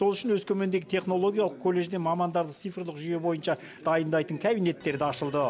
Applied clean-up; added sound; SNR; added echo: none; none; none; none.